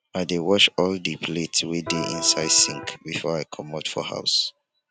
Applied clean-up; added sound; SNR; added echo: none; Electric guitar; 8 dB; none.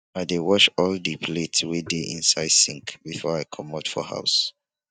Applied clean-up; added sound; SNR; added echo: neural mask model DeepFilterNet 3.